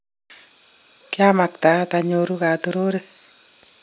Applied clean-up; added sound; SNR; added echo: none; none; none; none.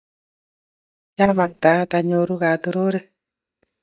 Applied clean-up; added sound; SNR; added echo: neural mask model DeepFilterNet 3.